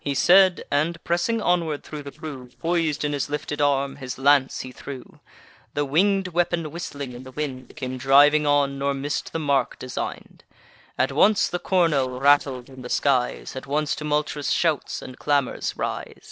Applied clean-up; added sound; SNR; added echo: neural separator model SepFormer DNS4.